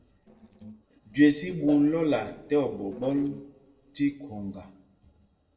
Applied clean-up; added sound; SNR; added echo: neural separator model SepFormer DNS4.